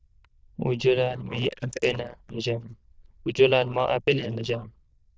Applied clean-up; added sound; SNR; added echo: neural diffusion model UNIVERSE++.